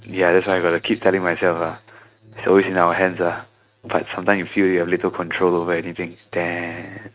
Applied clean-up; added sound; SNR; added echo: neural mask model RNNoise.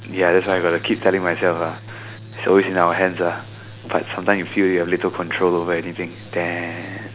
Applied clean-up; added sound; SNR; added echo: none; Tools; 18 dB; none.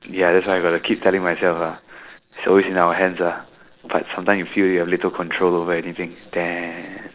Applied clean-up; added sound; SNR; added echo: neural separator model SepFormer DNS4.